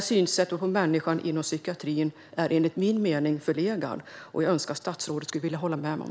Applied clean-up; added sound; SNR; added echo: none; none; none; none.